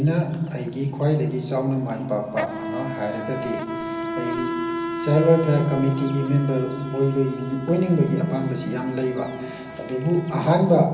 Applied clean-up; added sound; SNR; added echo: none; Insect; 10 dB; reverberation time 0.4 s.